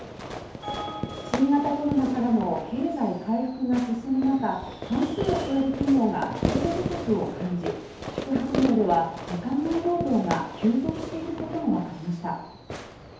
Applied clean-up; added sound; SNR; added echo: none; Fireworks; 7 dB; reverberation time 2.2 s.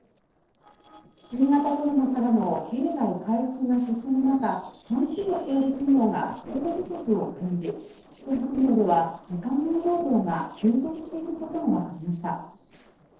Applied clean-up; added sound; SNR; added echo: neural separator model SepFormer DNS4.